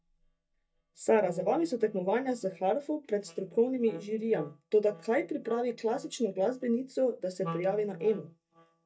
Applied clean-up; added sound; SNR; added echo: neural mask model DeepFilterNet 3.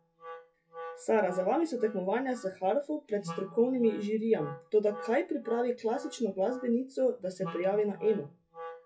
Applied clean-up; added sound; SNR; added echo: classical method WPE with log-MMSE.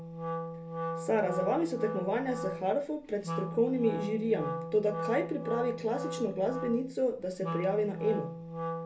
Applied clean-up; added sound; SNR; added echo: none; Wind instrument, woodwind instrument; 6 dB; reverberation time 0.3 s.